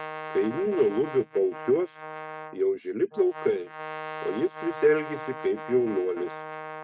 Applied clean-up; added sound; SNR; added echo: neural mask model RNNoise.